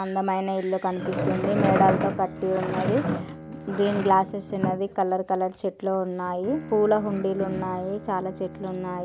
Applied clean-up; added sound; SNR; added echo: none; Bowed string instrument + Cough; 15 dB; none.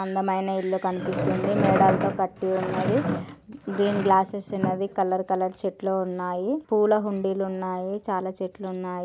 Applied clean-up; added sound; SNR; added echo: none; none; none; none.